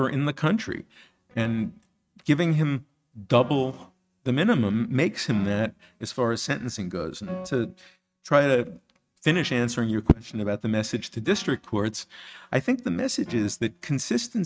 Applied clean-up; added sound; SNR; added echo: neural mask model RNNoise.